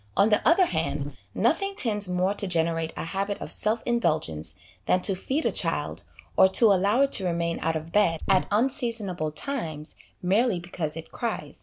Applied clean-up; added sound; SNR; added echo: none; Buzz; 6 dB; none.